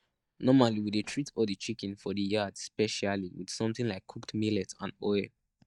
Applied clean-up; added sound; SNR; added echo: neural mask model DeepFilterNet 3.